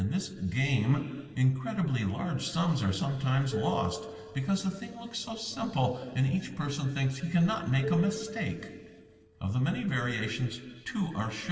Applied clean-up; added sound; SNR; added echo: none; Marimba, xylophone; 15 dB; reverberation time 2.0 s.